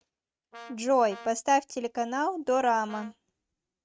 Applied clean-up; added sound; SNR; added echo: neural mask model RNNoise.